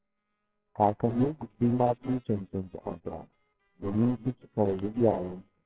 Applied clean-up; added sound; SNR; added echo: neural separator model SepFormer WHAMR!.